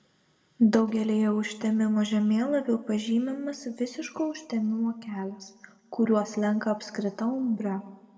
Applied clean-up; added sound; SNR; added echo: none; none; none; reverberation time 1.1 s.